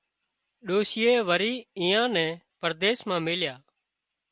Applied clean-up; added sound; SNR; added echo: none; none; none; none.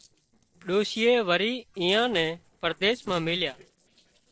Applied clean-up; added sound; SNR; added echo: neural separator model SepFormer DNS4.